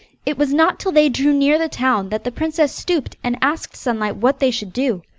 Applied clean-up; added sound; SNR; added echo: none; none; none; none.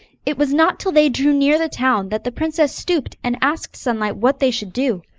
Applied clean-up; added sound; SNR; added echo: neural mask model Resemble Enhance denoiser.